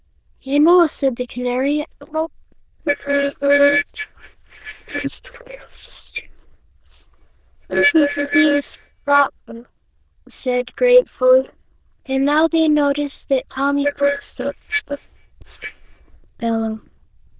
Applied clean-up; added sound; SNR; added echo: neural diffusion model UNIVERSE++.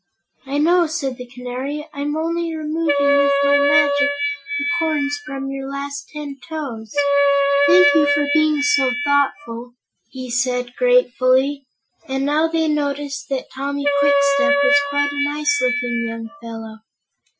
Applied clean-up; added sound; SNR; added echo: classical method Wiener filter.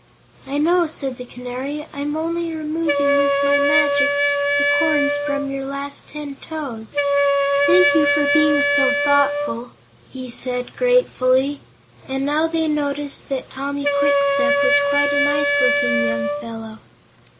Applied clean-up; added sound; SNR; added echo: none; Wind instrument, woodwind instrument; -3 dB; none.